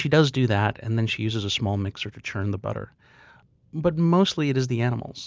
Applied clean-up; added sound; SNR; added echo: none; none; none; none.